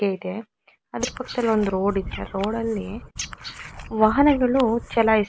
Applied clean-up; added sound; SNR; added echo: none; Frog; 13 dB; none.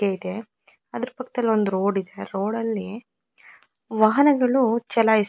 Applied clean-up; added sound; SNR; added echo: none; none; none; none.